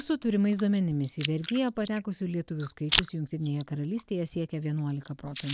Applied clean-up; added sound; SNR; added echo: none; Chewing, mastication; 6 dB; none.